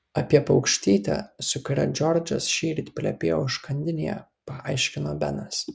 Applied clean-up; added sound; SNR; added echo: none; none; none; none.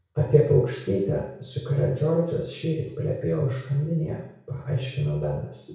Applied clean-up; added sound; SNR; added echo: none; none; none; reverberation time 0.6 s.